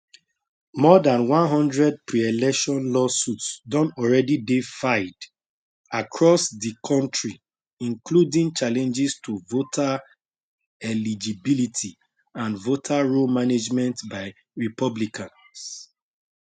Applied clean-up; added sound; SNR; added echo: none; none; none; none.